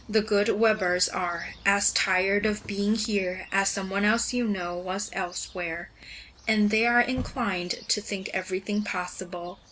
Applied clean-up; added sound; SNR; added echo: none; Chirp, tweet; 19 dB; none.